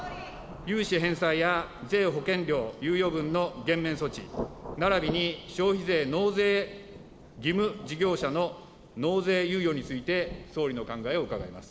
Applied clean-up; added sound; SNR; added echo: none; Rain / Thunderstorm; 15 dB; none.